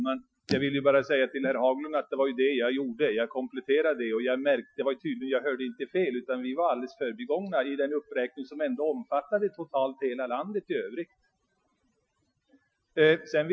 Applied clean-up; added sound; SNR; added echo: classical method Wiener filter.